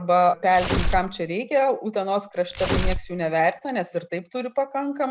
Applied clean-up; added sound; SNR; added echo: none; Tearing; 2 dB; none.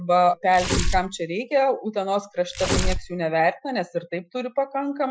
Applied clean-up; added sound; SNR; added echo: classical method Wiener filter.